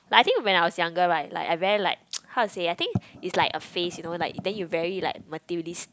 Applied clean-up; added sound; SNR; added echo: none; none; none; none.